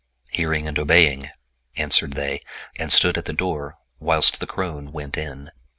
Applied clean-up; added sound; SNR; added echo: none; none; none; none.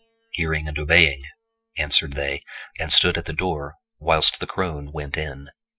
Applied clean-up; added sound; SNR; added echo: classical method Wiener filter.